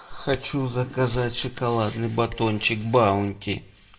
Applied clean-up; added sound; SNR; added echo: none; none; none; reverberation time 0.2 s.